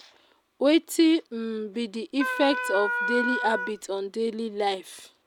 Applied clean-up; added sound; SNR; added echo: none; Wind instrument, woodwind instrument; 3 dB; none.